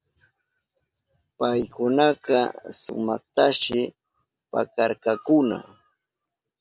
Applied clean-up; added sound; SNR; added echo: none; none; none; none.